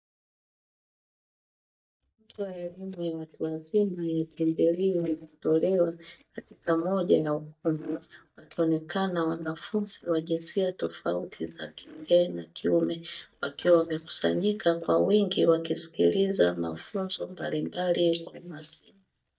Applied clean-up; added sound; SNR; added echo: neural mask model DeepFilterNet 3.